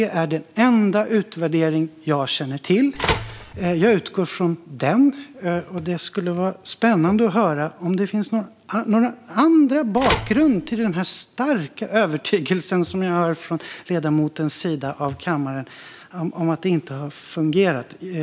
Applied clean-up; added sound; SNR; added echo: none; Telephone; 7 dB; none.